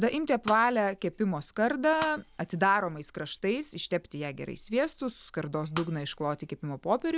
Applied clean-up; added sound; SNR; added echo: none; Shatter; 16 dB; none.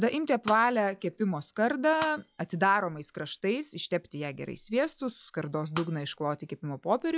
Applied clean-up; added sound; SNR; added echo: classical method log-MMSE.